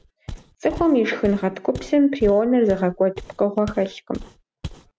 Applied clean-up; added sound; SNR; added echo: none; Walk, footsteps; 17 dB; none.